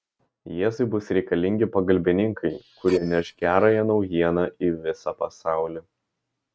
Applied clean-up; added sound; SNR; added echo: neural mask model RNNoise.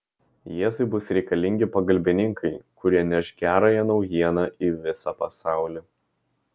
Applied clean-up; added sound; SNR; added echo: none; none; none; none.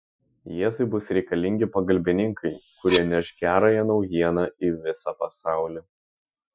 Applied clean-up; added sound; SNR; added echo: classical method Wiener filter.